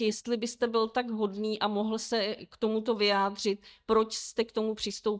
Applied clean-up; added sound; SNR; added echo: neural mask model DeepFilterNet 3.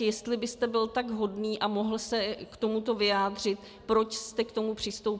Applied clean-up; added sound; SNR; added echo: none; none; none; none.